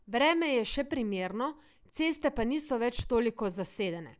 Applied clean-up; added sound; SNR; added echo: none; none; none; none.